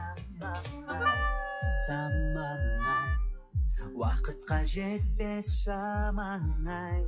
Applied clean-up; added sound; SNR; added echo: classical method log-MMSE.